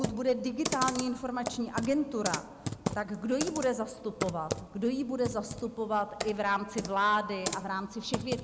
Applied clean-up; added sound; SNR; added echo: none; Computer keyboard; 7 dB; none.